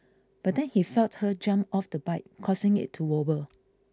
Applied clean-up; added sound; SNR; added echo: none; none; none; none.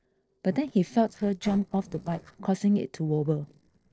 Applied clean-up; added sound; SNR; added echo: neural separator model SepFormer DNS4.